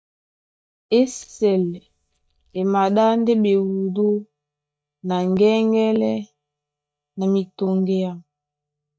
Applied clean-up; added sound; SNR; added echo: neural mask model DeepFilterNet 3.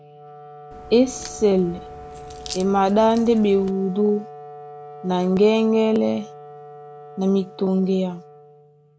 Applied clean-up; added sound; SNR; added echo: none; Crack + Wind instrument, woodwind instrument; 17 dB; none.